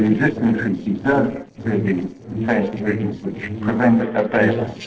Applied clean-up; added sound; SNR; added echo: neural separator model SepFormer DNS4.